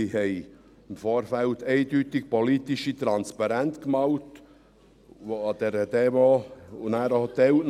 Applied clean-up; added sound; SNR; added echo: none; none; none; none.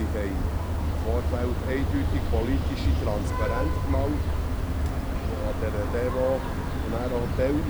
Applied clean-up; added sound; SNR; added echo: none; Vehicle horn, car horn, honking; -5 dB; none.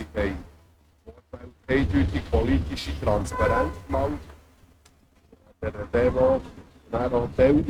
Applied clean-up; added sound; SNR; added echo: neural mask model RNNoise.